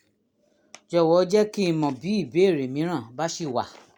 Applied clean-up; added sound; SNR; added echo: none; none; none; none.